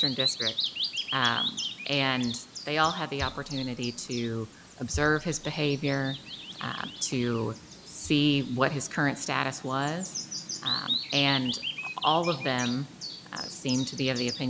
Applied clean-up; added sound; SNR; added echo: none; Bird vocalization, bird call, bird song; 6 dB; none.